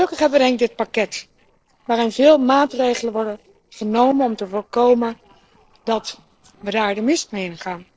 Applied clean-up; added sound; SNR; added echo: neural separator model SepFormer DNS4.